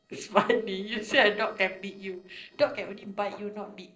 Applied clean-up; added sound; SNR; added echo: neural separator model SepFormer DNS4.